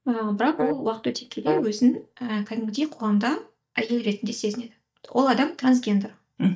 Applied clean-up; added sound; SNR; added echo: neural mask model DeepFilterNet 3.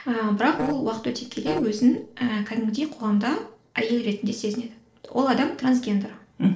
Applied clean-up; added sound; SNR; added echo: neural separator model SepFormer DNS4.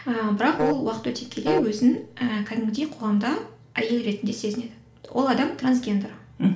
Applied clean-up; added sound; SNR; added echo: none; Wind instrument, woodwind instrument; 6 dB; reverberation time 0.4 s.